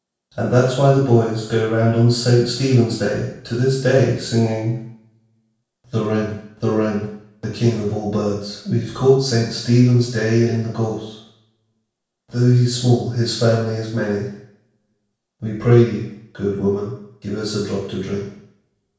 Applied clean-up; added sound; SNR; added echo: none; none; none; reverberation time 0.7 s.